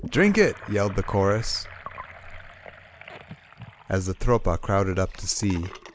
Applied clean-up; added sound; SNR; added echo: none; Sink (filling or washing) / Gurgling; 17 dB; none.